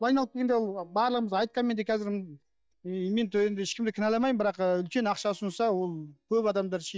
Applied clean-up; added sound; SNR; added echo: neural mask model DeepFilterNet 3.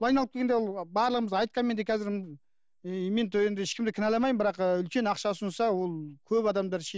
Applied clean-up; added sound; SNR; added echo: none; none; none; none.